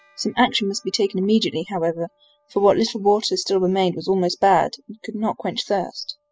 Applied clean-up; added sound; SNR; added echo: classical method spectral subtraction.